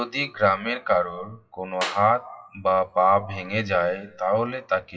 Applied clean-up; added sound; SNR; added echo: classical method WPE with log-MMSE.